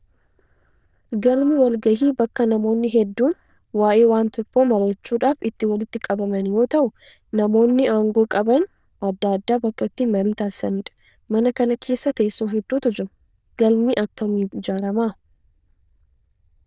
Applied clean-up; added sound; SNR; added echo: neural diffusion model UNIVERSE++.